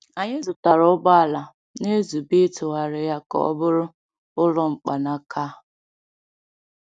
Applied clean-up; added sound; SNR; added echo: none; none; none; none.